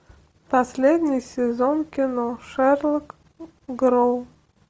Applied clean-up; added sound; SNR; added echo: none; none; none; none.